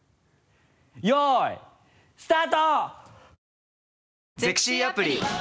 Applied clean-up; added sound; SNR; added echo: none; none; none; none.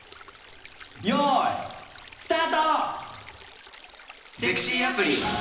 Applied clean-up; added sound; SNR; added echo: none; Stream; 19 dB; reverberation time 1.0 s.